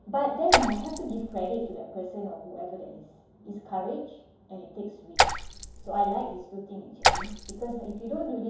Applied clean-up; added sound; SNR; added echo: none; Raindrop / Splash, splatter; -4 dB; reverberation time 2.8 s.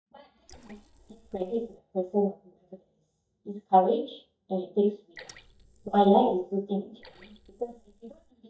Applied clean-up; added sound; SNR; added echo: neural mask model DeepFilterNet 3.